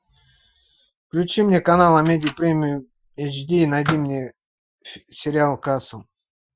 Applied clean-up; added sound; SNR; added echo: classical method Wiener filter.